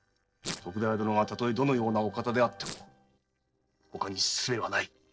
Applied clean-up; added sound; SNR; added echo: neural separator model SepFormer DNS4.